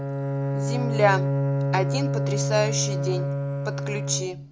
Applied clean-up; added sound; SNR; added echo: none; Bowed string instrument; -3 dB; none.